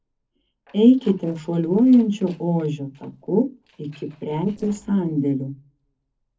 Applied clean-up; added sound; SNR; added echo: neural separator model SepFormer DNS4.